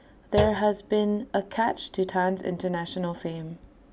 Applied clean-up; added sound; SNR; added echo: none; Thump, thud; 7 dB; none.